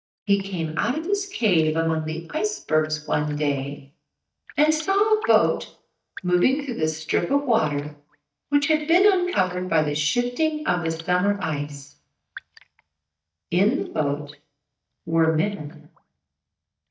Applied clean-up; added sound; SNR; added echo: neural mask model DeepFilterNet 3.